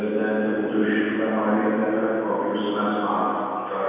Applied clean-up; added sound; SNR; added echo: none; Bowed string instrument; 17 dB; reverberation time 2.1 s.